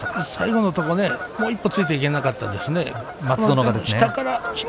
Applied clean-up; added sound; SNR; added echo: none; Bird vocalization, bird call, bird song / Fowl; 10 dB; none.